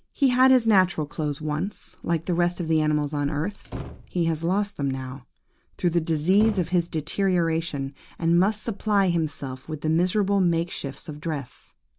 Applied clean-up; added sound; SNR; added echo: none; Slam; 13 dB; none.